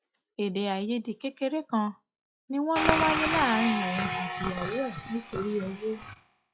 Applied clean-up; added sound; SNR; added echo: classical method log-MMSE.